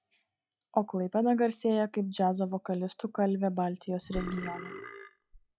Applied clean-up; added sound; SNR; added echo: classical method log-MMSE.